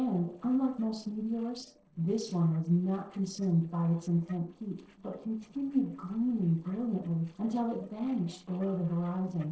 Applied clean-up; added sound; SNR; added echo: neural separator model SepFormer DNS4.